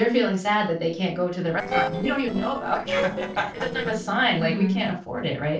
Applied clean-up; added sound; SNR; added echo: neural separator model SepFormer DNS4.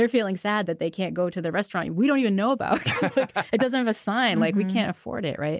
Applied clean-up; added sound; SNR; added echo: none; none; none; none.